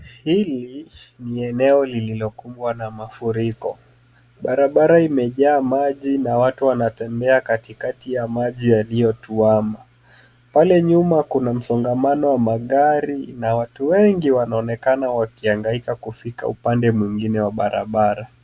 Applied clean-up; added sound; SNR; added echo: none; none; none; none.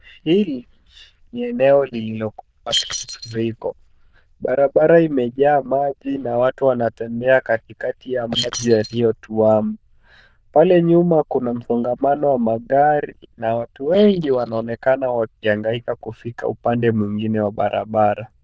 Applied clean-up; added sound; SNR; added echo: neural diffusion model UNIVERSE++.